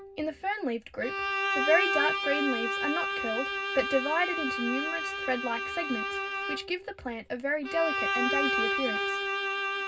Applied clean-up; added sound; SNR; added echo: none; Bowed string instrument; -1 dB; reverberation time 0.4 s.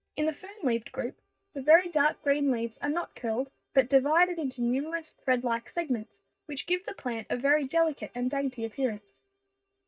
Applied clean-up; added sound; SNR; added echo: neural mask model DeepFilterNet 3.